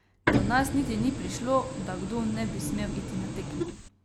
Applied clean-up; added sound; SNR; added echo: none; Printer; 1 dB; none.